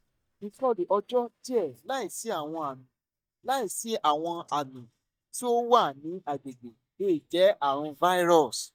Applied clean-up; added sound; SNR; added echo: neural mask model DeepFilterNet 3.